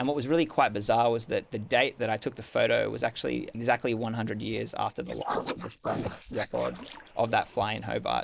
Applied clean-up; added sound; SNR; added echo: neural mask model Resemble Enhance denoiser.